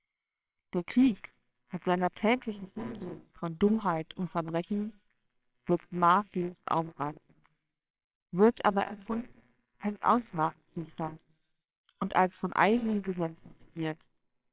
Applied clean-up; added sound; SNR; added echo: neural separator model SepFormer WHAMR!.